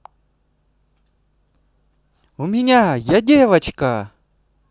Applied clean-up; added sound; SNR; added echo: none; none; none; none.